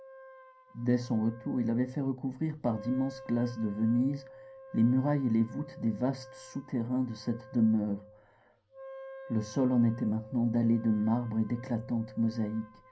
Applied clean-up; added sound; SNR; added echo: none; Wind instrument, woodwind instrument; 19 dB; reverberation time 0.3 s.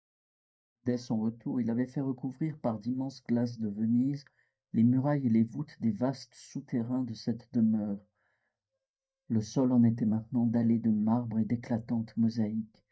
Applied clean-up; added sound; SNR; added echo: neural mask model DeepFilterNet 3.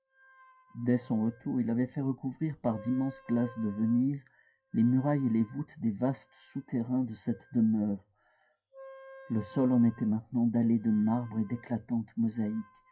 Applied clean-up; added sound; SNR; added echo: classical method WPE with log-MMSE.